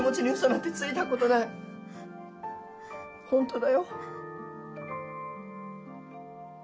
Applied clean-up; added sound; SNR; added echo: none; none; none; none.